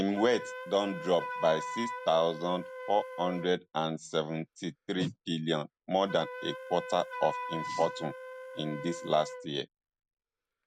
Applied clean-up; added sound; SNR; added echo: none; Wind instrument, woodwind instrument; 10 dB; none.